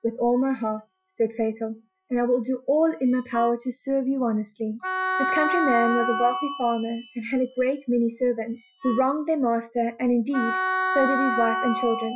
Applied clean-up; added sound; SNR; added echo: classical method Wiener filter.